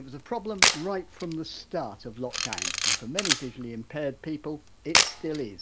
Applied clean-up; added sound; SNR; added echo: none; Camera; -5 dB; none.